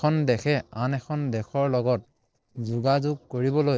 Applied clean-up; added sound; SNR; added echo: neural separator model SepFormer DNS4.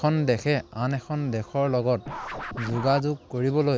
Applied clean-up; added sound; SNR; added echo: none; Scratching (performance technique); 14 dB; none.